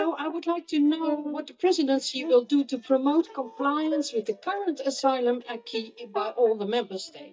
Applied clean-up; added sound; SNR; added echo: neural mask model DeepFilterNet 3.